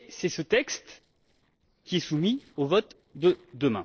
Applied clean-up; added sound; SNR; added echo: neural separator model SepFormer DNS4.